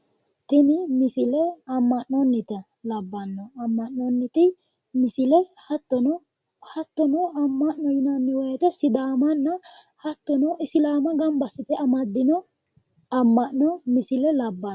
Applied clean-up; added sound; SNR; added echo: none; none; none; none.